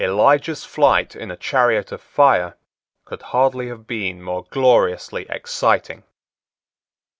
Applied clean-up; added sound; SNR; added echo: none; none; none; none.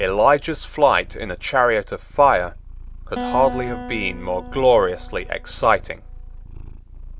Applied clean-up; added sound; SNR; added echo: none; Acoustic guitar + Purr; 12 dB; none.